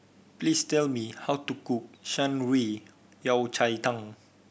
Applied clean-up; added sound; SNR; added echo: none; none; none; none.